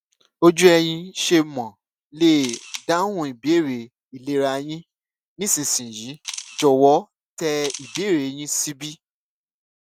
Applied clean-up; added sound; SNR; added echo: none; Camera; 15 dB; none.